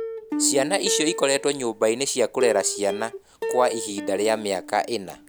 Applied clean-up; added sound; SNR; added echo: none; Plucked string instrument; 8 dB; none.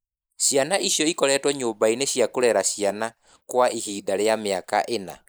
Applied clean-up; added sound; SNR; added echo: neural mask model Resemble Enhance denoiser.